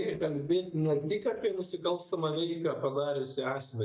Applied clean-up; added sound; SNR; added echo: neural mask model DeepFilterNet 3.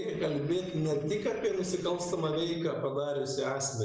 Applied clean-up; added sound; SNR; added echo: neural separator model SepFormer DNS4.